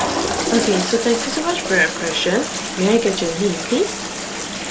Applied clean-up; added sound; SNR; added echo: none; Toilet flush; 4 dB; none.